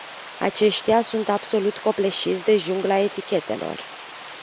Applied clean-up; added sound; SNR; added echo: none; Water; 14 dB; none.